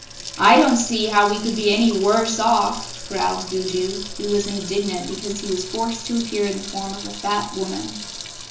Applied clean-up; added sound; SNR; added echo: none; Sink (filling or washing) / Water tap, faucet; 12 dB; reverberation time 0.8 s.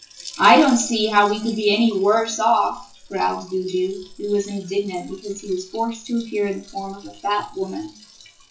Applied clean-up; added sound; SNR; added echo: classical method WPE with log-MMSE.